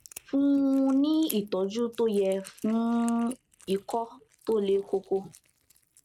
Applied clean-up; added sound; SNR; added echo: neural mask model RNNoise.